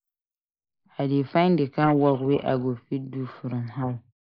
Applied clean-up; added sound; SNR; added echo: neural mask model Resemble Enhance denoiser.